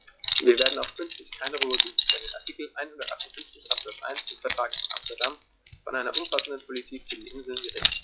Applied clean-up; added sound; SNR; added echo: classical method log-MMSE.